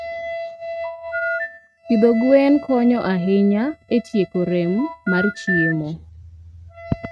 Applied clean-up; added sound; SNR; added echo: neural mask model RNNoise.